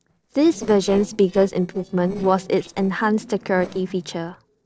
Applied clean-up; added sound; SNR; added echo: neural separator model SepFormer DNS4.